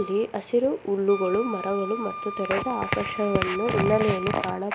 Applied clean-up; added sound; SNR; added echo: none; Wind instrument, woodwind instrument; 11 dB; none.